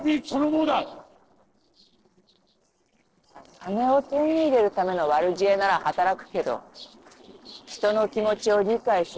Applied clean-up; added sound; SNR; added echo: neural separator model SepFormer DNS4.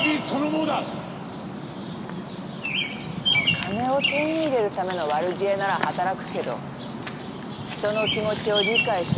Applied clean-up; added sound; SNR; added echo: none; Bird vocalization, bird call, bird song; 2 dB; none.